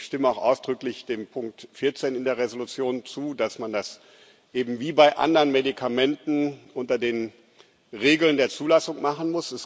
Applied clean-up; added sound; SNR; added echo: none; none; none; none.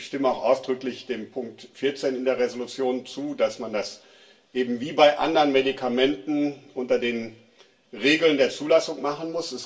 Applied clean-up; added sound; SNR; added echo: none; none; none; reverberation time 0.3 s.